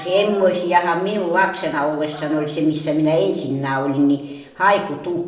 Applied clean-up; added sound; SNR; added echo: neural separator model SepFormer DNS4.